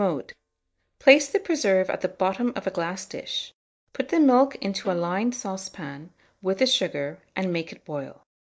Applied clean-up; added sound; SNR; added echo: neural mask model DeepFilterNet 3.